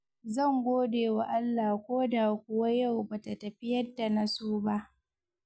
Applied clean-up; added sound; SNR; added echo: none; none; none; none.